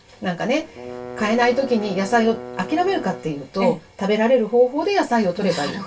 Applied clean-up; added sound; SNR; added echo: none; Bowed string instrument; 14 dB; reverberation time 0.2 s.